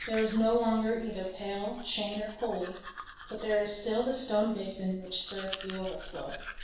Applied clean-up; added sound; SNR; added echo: none; Domestic sounds, home sounds; 14 dB; reverberation time 0.6 s.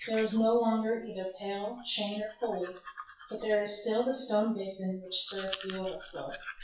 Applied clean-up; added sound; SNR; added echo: classical method WPE with log-MMSE.